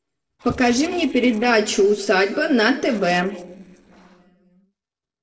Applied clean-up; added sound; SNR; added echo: neural separator model SepFormer DNS4.